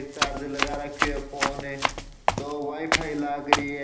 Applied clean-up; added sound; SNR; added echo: none; Run; -4 dB; reverberation time 0.8 s.